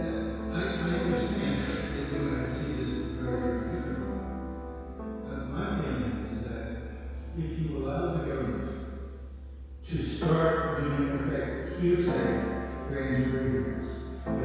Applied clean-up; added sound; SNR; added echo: none; Keyboard (musical); 7 dB; reverberation time 2.0 s.